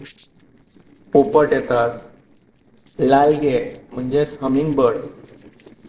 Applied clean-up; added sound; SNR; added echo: neural separator model SepFormer DNS4.